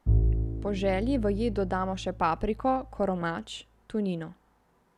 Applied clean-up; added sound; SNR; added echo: none; Bowed string instrument; 2 dB; none.